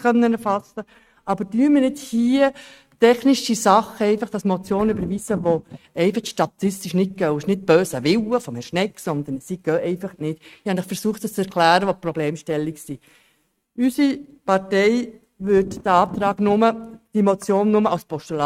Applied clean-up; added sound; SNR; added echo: neural mask model RNNoise.